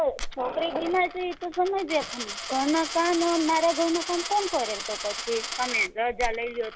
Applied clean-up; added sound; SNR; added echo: none; Coin (dropping); 9 dB; none.